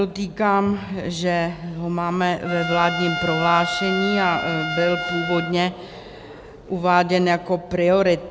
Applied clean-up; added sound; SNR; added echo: none; Trumpet; 6 dB; none.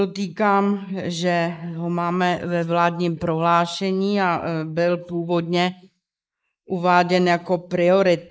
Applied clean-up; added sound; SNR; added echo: neural mask model Resemble Enhance denoiser.